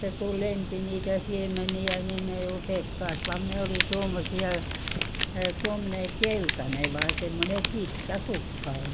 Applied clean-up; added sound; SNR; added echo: none; Fire; 0 dB; none.